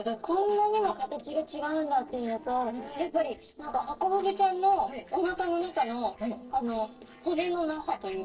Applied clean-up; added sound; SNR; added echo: neural separator model SepFormer DNS4.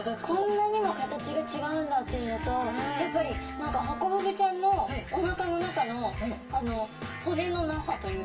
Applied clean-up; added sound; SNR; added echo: none; Wind instrument, woodwind instrument; 13 dB; reverberation time 0.2 s.